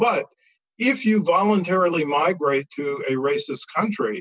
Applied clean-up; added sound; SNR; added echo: none; none; none; none.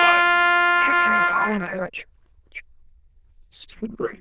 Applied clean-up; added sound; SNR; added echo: neural diffusion model UNIVERSE++.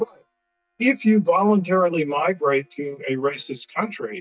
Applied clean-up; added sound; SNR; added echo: neural mask model DeepFilterNet 3.